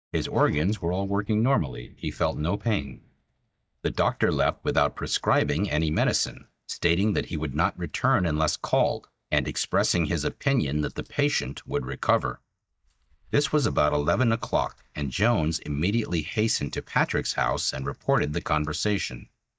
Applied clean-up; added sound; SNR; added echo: neural mask model DeepFilterNet 3.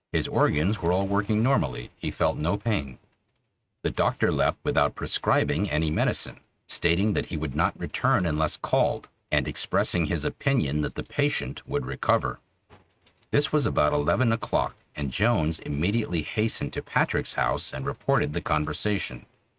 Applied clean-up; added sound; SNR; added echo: neural mask model RNNoise.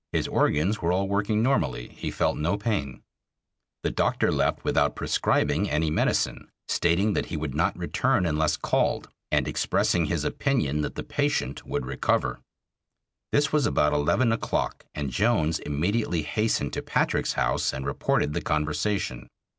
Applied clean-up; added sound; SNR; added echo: none; none; none; none.